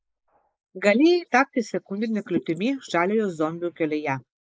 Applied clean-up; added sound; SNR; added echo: neural mask model Resemble Enhance denoiser.